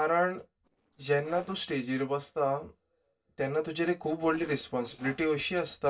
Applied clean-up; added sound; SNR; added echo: neural separator model SepFormer DNS4.